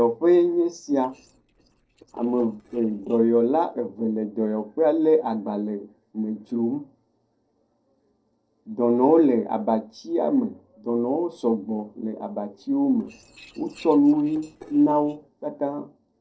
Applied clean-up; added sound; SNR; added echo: neural separator model SepFormer DNS4.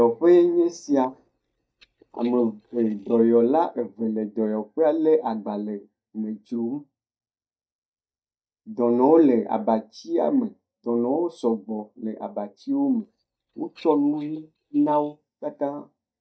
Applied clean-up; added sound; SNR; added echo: neural mask model DeepFilterNet 3.